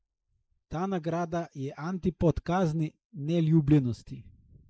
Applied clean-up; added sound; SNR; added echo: neural mask model Resemble Enhance denoiser.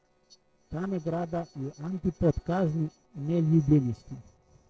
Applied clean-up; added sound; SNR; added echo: neural separator model SepFormer DNS4.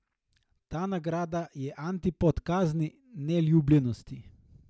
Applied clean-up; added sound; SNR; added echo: none; none; none; none.